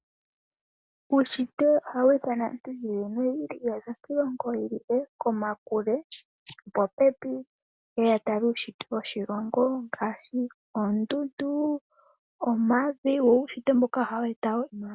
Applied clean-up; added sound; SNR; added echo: none; none; none; none.